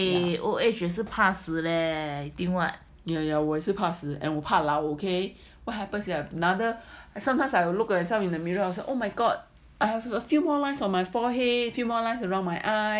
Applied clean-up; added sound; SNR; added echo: none; none; none; none.